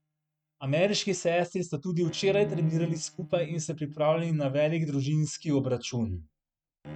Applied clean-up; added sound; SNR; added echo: neural mask model RNNoise.